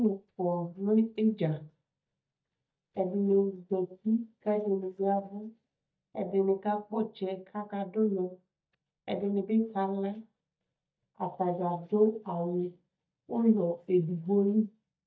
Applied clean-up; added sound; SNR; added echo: neural mask model DeepFilterNet 3.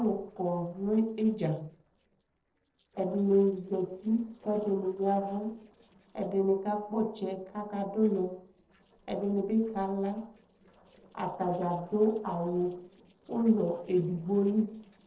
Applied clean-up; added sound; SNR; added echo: neural separator model SepFormer DNS4.